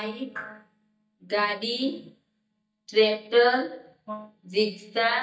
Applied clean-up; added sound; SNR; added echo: neural mask model DeepFilterNet 3.